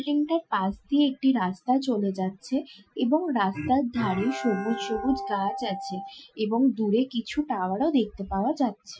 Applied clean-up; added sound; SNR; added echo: classical method Wiener filter.